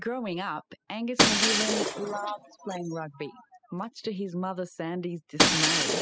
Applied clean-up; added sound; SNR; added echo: classical method spectral subtraction.